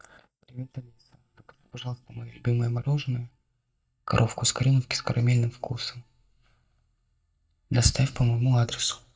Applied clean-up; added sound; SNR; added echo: neural mask model DeepFilterNet 3.